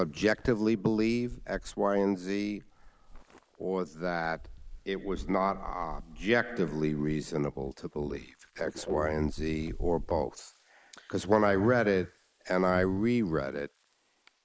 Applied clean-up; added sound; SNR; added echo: neural mask model Resemble Enhance denoiser.